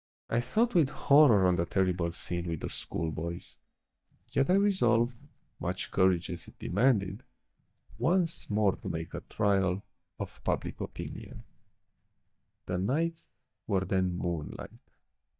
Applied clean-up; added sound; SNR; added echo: neural mask model DeepFilterNet 3.